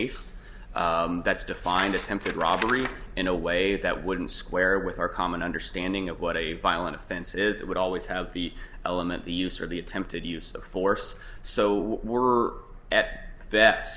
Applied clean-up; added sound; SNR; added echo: none; none; none; none.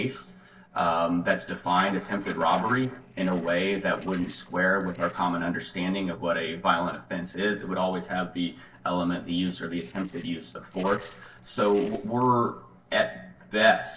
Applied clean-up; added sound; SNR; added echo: neural separator model SepFormer DNS4.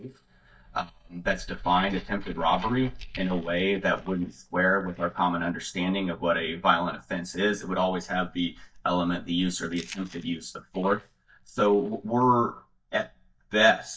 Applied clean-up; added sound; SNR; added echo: neural mask model DeepFilterNet 3.